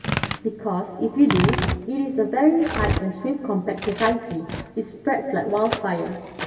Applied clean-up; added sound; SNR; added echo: none; Tearing; 6 dB; reverberation time 1.9 s.